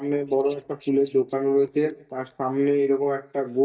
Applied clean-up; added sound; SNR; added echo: neural mask model DeepFilterNet 3.